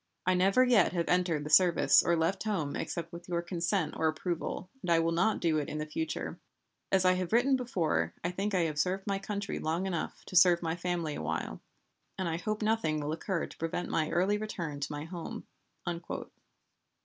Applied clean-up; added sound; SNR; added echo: none; none; none; none.